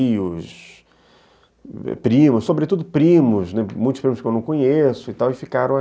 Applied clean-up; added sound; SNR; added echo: none; none; none; none.